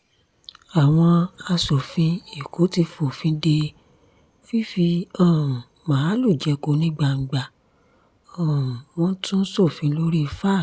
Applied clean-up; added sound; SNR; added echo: none; none; none; none.